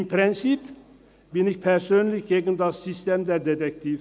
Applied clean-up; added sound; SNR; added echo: none; none; none; none.